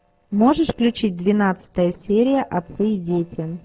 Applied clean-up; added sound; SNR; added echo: neural separator model SepFormer DNS4.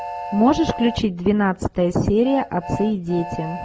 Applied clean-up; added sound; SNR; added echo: none; Train; 12 dB; none.